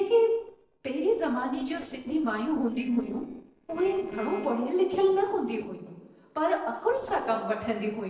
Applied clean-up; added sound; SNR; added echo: neural separator model SepFormer DNS4.